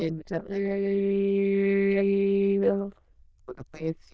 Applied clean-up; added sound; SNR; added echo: neural diffusion model UNIVERSE++.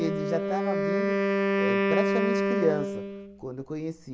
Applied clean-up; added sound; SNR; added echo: none; Wind instrument, woodwind instrument; -5 dB; none.